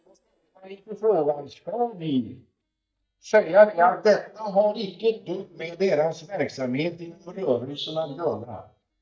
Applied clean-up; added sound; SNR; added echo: neural mask model DeepFilterNet 3.